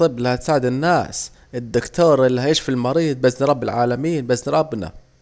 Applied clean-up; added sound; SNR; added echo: none; none; none; none.